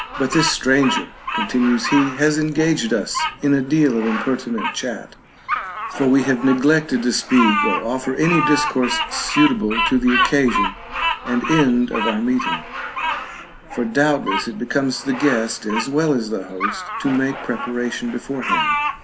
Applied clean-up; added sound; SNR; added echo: none; Bird vocalization, bird call, bird song; 5 dB; none.